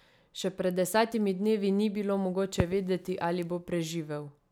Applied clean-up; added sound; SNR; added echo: none; Crackle; 11 dB; none.